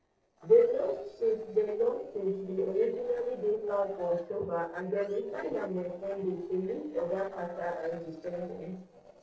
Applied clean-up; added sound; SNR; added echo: neural separator model SepFormer DNS4.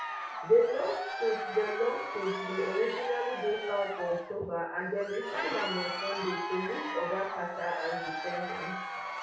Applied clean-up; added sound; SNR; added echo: none; Crowd; 5 dB; reverberation time 0.6 s.